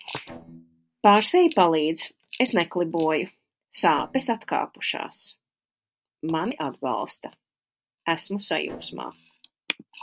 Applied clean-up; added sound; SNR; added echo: neural separator model SepFormer DNS4.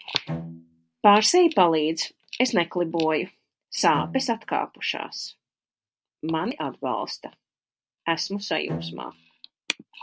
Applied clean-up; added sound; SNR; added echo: none; Bowed string instrument; 11 dB; none.